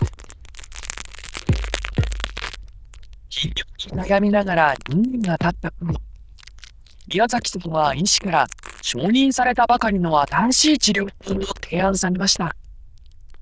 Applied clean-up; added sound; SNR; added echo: neural diffusion model UNIVERSE++.